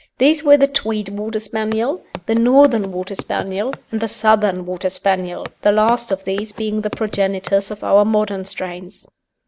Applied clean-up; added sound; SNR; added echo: none; Walk, footsteps; 17 dB; none.